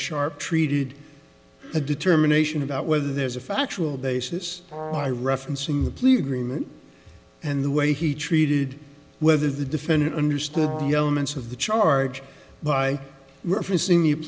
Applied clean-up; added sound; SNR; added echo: none; Brass instrument; 10 dB; none.